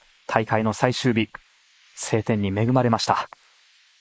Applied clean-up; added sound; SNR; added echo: neural mask model Resemble Enhance denoiser.